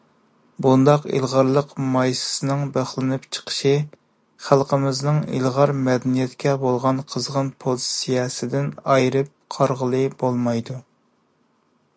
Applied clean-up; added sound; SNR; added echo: none; none; none; none.